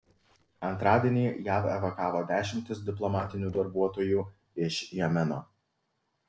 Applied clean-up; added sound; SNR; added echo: neural separator model SepFormer DNS4.